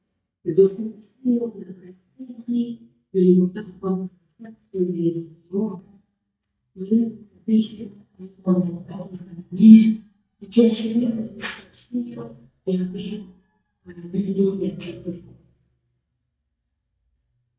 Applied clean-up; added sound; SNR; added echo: neural mask model DeepFilterNet 3.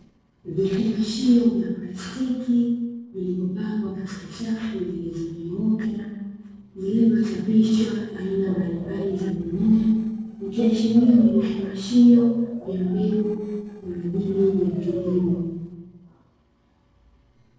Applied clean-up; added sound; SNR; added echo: neural separator model SepFormer DNS4.